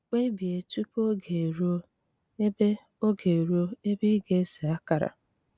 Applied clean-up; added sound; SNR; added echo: none; none; none; none.